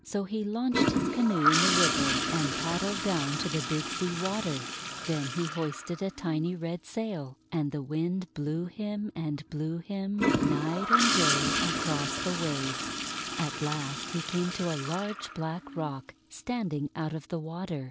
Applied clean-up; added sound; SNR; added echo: none; Toilet flush / Gurgling; 1 dB; none.